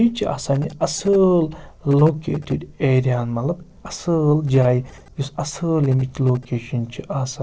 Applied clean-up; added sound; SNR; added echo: neural separator model SepFormer DNS4.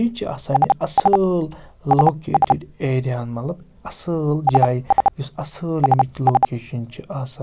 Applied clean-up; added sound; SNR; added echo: none; Telephone; -2 dB; none.